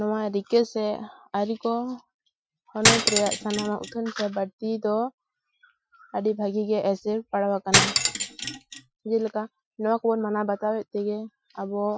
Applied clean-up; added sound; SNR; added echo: classical method Wiener filter.